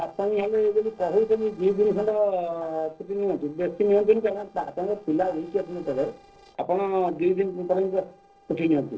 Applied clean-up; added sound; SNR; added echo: neural separator model SepFormer DNS4.